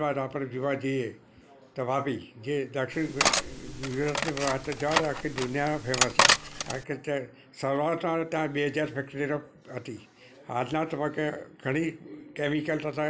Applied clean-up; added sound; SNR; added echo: none; Cutlery, silverware; -2 dB; none.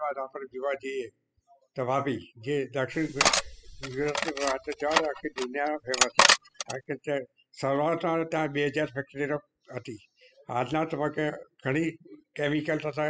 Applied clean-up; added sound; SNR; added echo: classical method spectral subtraction.